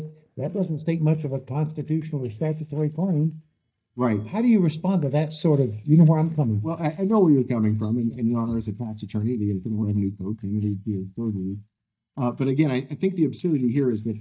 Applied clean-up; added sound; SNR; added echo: neural mask model DeepFilterNet 3.